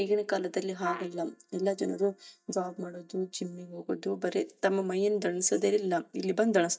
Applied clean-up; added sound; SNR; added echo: neural mask model DeepFilterNet 3.